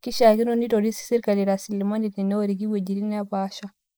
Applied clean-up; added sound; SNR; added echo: neural mask model Resemble Enhance denoiser.